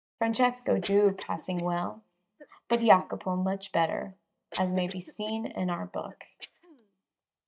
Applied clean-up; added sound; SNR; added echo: neural mask model DeepFilterNet 3.